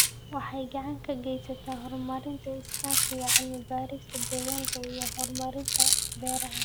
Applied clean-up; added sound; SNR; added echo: none; Rattle; -5 dB; none.